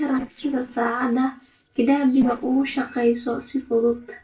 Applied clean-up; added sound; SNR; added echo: neural separator model SepFormer DNS4.